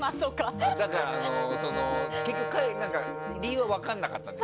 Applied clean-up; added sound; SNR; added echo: none; Brass instrument; 6 dB; none.